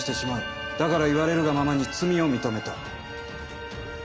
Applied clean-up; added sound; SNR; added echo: none; Musical instrument; 13 dB; none.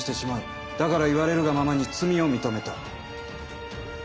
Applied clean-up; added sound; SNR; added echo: none; none; none; none.